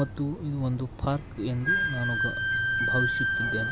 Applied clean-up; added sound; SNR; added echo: none; Wind instrument, woodwind instrument; -1 dB; none.